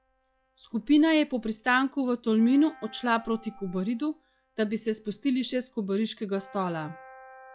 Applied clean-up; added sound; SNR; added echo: classical method log-MMSE.